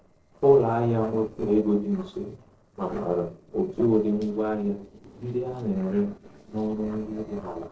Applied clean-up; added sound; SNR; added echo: neural separator model SepFormer DNS4.